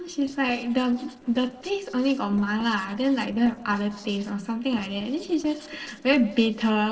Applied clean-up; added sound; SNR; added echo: neural separator model SepFormer DNS4.